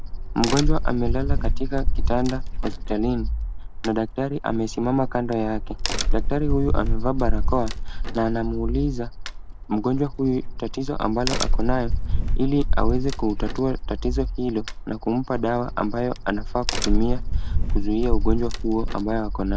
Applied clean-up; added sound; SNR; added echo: none; Crack; -3 dB; none.